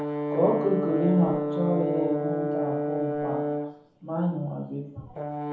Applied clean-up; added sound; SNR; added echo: none; Brass instrument; 1 dB; reverberation time 0.7 s.